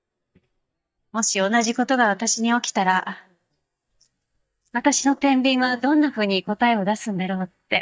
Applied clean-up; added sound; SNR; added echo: neural mask model DeepFilterNet 3.